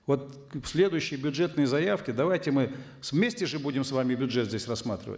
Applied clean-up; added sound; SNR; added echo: none; none; none; none.